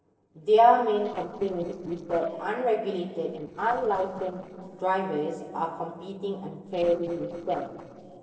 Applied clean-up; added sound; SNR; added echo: neural separator model SepFormer DNS4.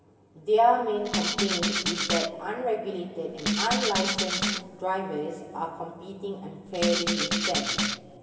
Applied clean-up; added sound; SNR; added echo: none; Rattle (instrument); -1 dB; reverberation time 2.4 s.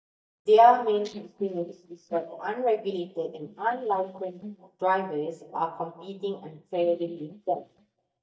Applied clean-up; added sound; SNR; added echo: neural mask model DeepFilterNet 3.